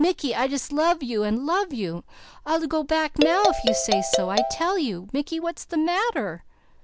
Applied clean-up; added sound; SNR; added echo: none; Marimba, xylophone; 0 dB; none.